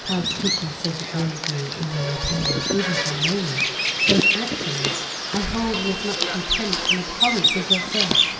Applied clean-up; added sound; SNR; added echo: none; Bird vocalization, bird call, bird song; -3 dB; reverberation time 2.8 s.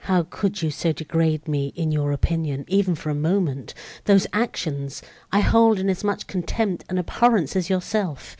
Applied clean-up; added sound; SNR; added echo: none; none; none; none.